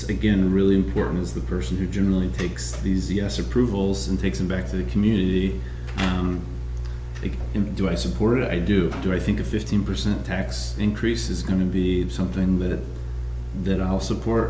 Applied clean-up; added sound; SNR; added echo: none; none; none; none.